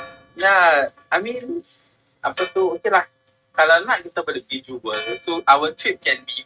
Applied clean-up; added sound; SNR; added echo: neural mask model RNNoise.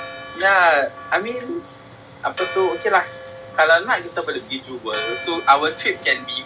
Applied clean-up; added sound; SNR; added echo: none; Church bell; 14 dB; none.